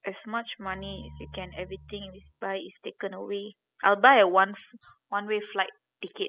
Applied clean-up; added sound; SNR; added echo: classical method spectral subtraction.